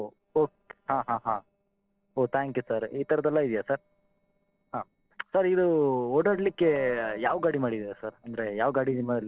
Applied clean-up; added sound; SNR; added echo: neural separator model SepFormer DNS4.